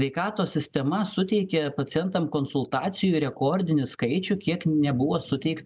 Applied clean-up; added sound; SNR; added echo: none; none; none; none.